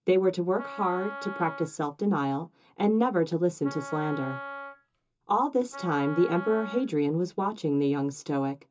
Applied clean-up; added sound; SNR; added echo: none; Wind instrument, woodwind instrument; 13 dB; reverberation time 0.2 s.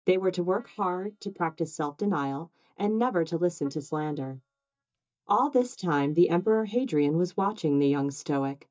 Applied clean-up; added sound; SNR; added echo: neural mask model DeepFilterNet 3.